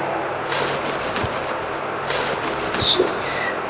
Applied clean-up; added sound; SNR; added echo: none; Bird; 4 dB; none.